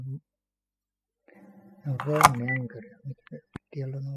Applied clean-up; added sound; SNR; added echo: classical method spectral subtraction.